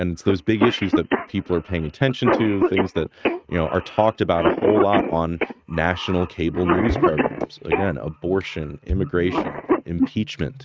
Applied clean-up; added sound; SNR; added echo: neural mask model RNNoise.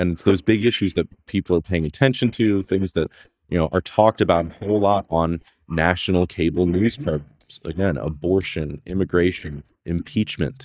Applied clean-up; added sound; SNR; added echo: neural mask model DeepFilterNet 3.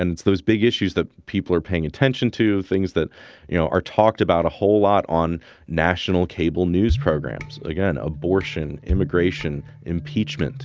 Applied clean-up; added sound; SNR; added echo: none; none; none; none.